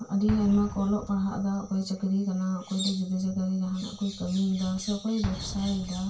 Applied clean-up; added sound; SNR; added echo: none; Explosion; 13 dB; reverberation time 0.2 s.